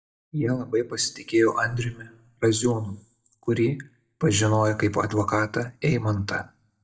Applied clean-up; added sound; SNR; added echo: neural mask model DeepFilterNet 3.